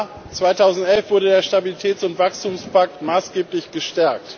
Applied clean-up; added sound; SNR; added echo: none; none; none; none.